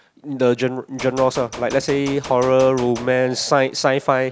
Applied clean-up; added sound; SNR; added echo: none; Gunshot, gunfire; 15 dB; none.